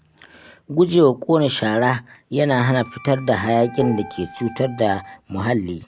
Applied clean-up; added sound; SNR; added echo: none; Wind instrument, woodwind instrument + Dishes, pots, and pans; 15 dB; none.